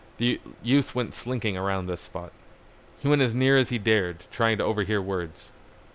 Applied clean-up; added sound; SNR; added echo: none; none; none; none.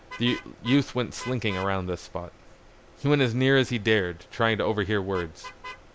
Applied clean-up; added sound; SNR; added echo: none; Vehicle horn, car horn, honking; 19 dB; none.